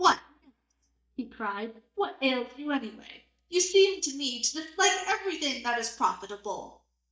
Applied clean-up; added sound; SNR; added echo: neural mask model DeepFilterNet 3.